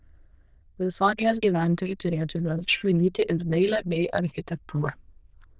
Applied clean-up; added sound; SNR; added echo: neural diffusion model UNIVERSE++.